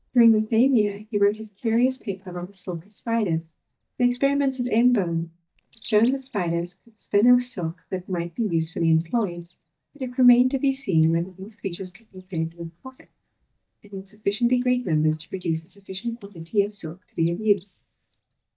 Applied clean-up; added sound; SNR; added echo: neural mask model DeepFilterNet 3.